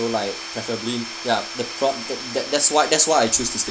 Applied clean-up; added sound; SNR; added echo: none; Tools / Domestic sounds, home sounds; 10 dB; none.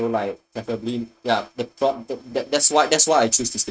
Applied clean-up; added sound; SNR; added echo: neural mask model RNNoise.